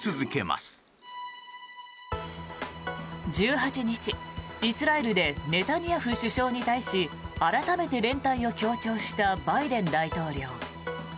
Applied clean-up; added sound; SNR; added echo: none; Bowed string instrument; 17 dB; none.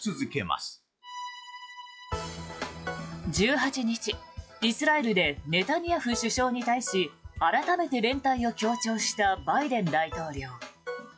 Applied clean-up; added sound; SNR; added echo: classical method log-MMSE.